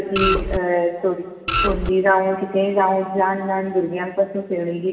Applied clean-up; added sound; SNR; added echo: none; Printer; -1 dB; reverberation time 2.0 s.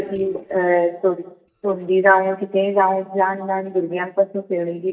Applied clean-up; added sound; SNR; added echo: neural mask model DeepFilterNet 3.